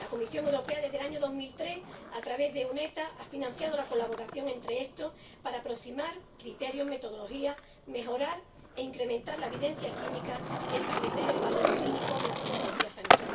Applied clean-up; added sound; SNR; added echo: none; Skateboard; 0 dB; reverberation time 0.2 s.